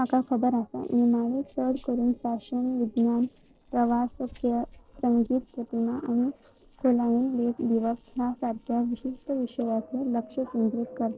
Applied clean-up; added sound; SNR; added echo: neural separator model SepFormer DNS4.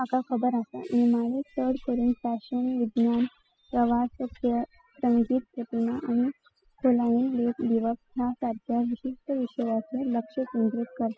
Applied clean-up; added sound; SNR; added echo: classical method spectral subtraction.